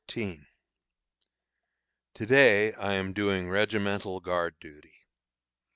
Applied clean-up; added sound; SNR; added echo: none; none; none; none.